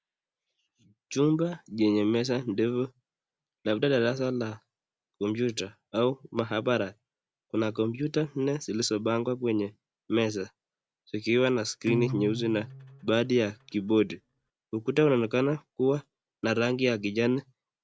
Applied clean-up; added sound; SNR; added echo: none; Acoustic guitar; 10 dB; none.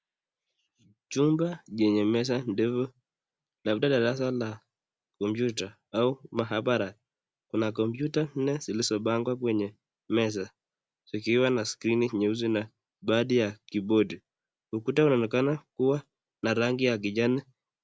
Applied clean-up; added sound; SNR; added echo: none; none; none; none.